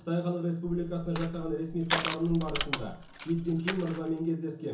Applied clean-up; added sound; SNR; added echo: none; Crushing; 5 dB; reverberation time 0.7 s.